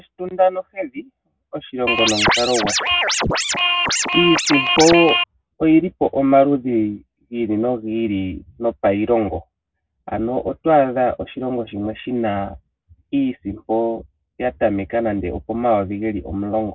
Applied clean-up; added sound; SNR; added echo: none; Scratching (performance technique); -2 dB; none.